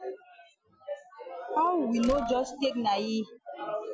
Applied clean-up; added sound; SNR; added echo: none; Slam; 14 dB; none.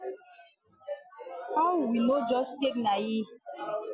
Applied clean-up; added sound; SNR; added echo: none; none; none; none.